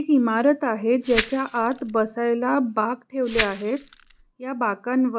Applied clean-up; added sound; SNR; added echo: none; Glass; 7 dB; none.